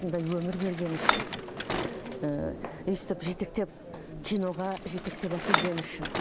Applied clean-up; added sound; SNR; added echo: none; Bicycle; 2 dB; none.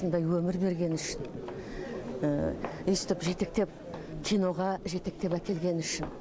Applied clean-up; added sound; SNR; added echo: none; none; none; none.